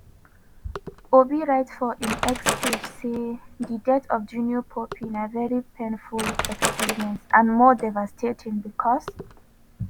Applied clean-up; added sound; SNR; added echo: none; Wood; 9 dB; none.